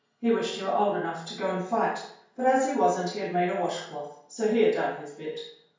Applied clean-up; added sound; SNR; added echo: none; none; none; reverberation time 0.5 s.